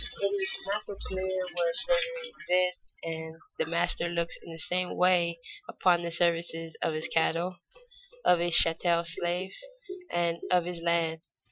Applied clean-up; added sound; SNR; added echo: classical method Wiener filter.